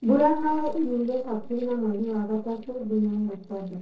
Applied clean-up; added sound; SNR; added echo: neural separator model SepFormer DNS4.